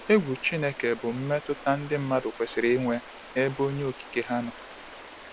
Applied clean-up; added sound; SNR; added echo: none; Stream; 16 dB; none.